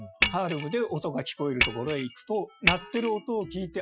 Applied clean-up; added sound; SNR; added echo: classical method Wiener filter.